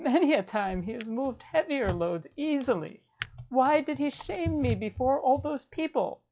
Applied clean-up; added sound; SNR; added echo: classical method log-MMSE.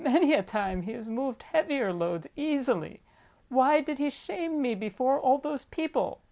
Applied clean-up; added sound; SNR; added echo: none; none; none; none.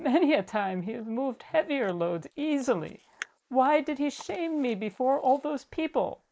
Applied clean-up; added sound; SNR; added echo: neural mask model Resemble Enhance denoiser.